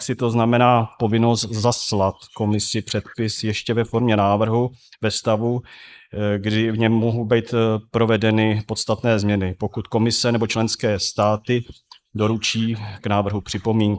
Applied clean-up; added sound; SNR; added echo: neural mask model Resemble Enhance denoiser.